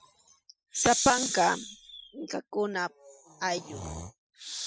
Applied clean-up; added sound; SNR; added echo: classical method Wiener filter.